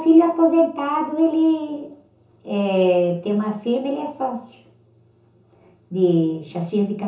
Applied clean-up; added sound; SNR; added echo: none; none; none; reverberation time 0.6 s.